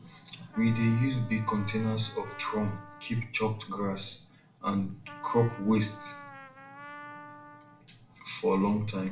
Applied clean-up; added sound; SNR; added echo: none; Trumpet; 18 dB; reverberation time 0.3 s.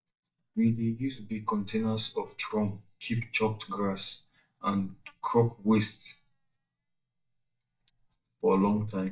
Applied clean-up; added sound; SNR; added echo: neural mask model DeepFilterNet 3.